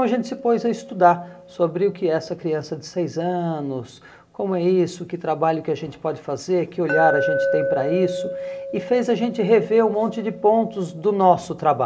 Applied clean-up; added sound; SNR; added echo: none; Glass; 9 dB; reverberation time 0.3 s.